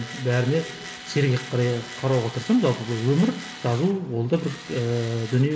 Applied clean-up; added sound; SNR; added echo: none; Tools; 15 dB; none.